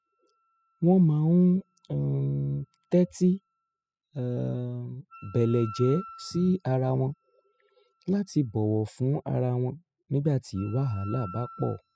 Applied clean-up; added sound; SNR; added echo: classical method spectral subtraction.